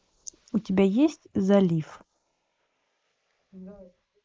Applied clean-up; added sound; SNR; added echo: neural mask model Resemble Enhance denoiser.